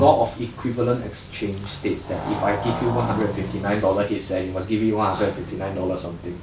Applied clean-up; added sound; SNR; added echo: none; Motorcycle; 11 dB; none.